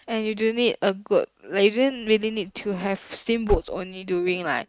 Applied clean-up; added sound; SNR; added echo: neural mask model RNNoise.